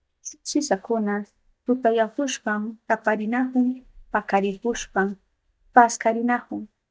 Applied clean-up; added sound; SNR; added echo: neural mask model DeepFilterNet 3.